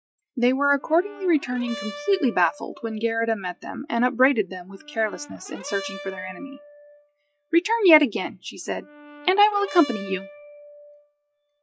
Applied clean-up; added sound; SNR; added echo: classical method log-MMSE.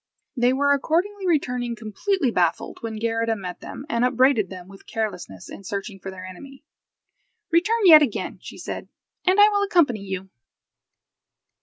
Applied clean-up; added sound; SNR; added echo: none; none; none; none.